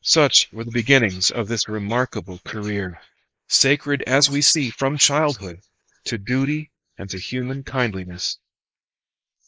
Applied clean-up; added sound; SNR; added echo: neural mask model Resemble Enhance denoiser.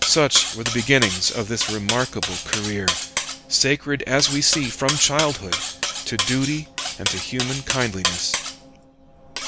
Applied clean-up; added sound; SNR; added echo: none; Cutlery, silverware; 4 dB; none.